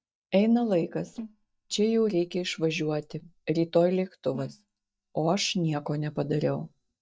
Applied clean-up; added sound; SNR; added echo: neural mask model DeepFilterNet 3.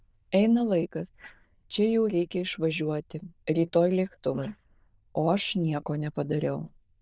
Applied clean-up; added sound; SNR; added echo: neural diffusion model UNIVERSE++.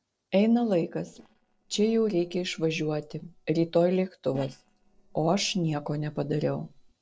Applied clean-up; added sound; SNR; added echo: neural separator model SepFormer DNS4.